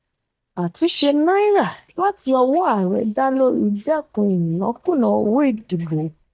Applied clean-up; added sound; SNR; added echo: neural mask model DeepFilterNet 3.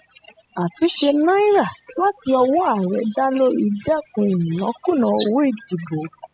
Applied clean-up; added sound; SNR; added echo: classical method spectral subtraction.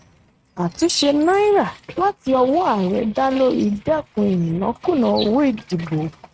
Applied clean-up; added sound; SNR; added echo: neural mask model RNNoise.